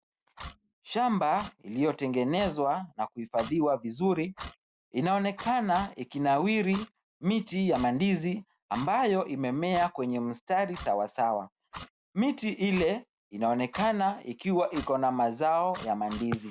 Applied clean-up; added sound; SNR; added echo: none; Clock; 19 dB; none.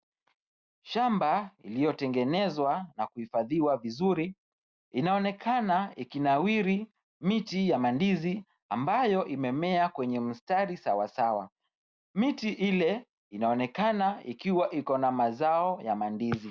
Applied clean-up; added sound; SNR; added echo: none; none; none; none.